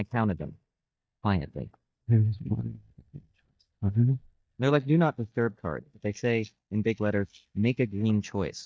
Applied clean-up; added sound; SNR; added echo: neural mask model DeepFilterNet 3.